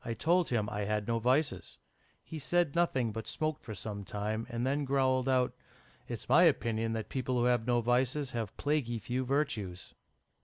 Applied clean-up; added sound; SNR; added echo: none; none; none; none.